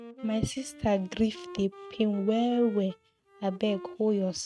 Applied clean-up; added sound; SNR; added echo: neural mask model RNNoise.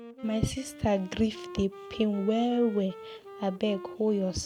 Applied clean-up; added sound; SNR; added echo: none; Wind instrument, woodwind instrument; 16 dB; none.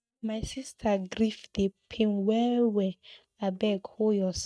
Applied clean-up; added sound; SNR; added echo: neural mask model DeepFilterNet 3.